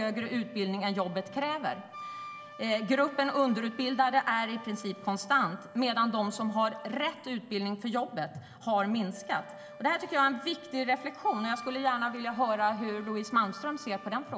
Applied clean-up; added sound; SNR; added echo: none; Wind instrument, woodwind instrument; 17 dB; reverberation time 2.8 s.